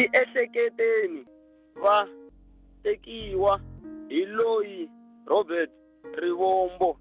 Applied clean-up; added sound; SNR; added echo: none; Piano; 20 dB; none.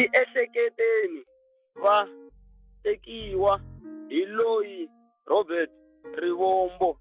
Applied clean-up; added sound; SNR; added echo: classical method Wiener filter.